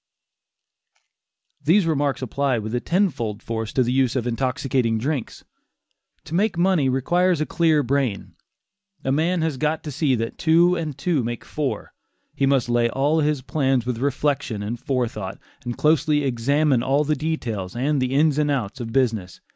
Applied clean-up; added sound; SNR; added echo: none; none; none; none.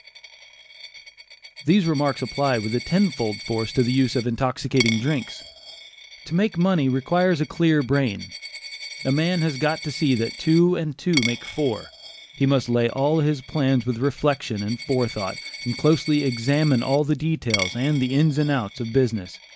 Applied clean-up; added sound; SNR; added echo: none; Coin (dropping); 13 dB; none.